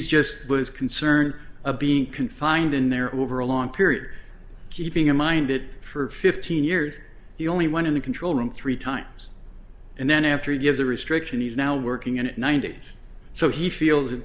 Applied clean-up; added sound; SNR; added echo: none; none; none; none.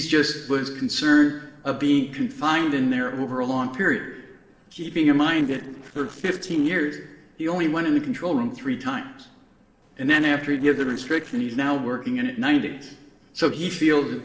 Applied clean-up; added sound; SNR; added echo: neural separator model SepFormer DNS4.